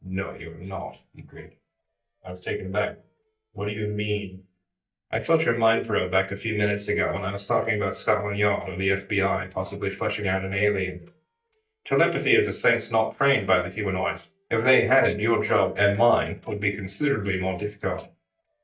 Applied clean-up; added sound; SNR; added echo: neural mask model DeepFilterNet 3.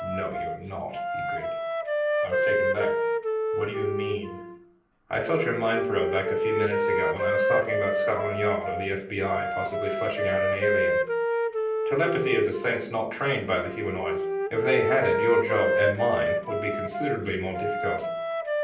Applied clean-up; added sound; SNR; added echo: none; Wind instrument, woodwind instrument; -1 dB; reverberation time 0.6 s.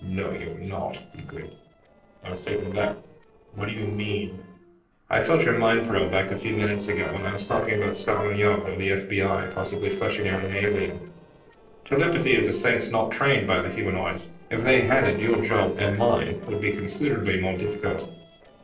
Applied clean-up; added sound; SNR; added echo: neural separator model SepFormer DNS4.